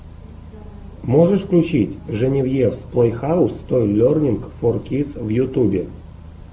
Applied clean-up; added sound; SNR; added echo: none; none; none; none.